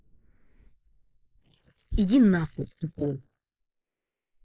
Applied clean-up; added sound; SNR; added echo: neural mask model Resemble Enhance denoiser.